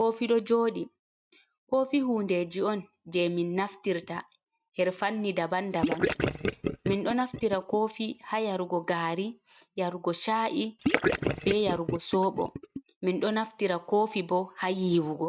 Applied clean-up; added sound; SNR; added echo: neural mask model RNNoise.